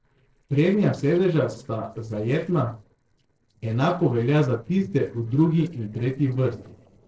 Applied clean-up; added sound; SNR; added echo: neural separator model SepFormer DNS4.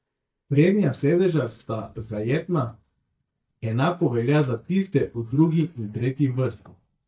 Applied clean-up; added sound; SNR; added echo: neural mask model DeepFilterNet 3.